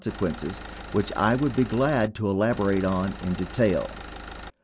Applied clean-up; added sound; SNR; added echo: none; Engine; 13 dB; none.